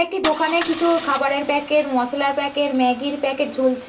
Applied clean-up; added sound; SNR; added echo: none; Idling / Engine starting / Car; 12 dB; reverberation time 0.2 s.